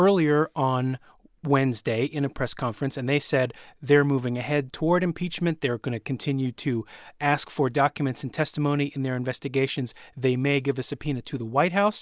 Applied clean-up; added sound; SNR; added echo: none; none; none; none.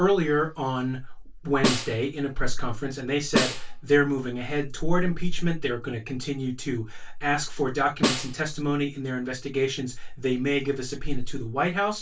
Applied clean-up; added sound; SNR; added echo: none; Snare drum; 6 dB; reverberation time 0.1 s.